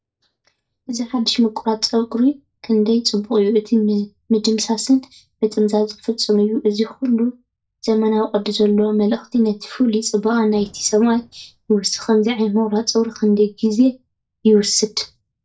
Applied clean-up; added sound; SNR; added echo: neural mask model DeepFilterNet 3.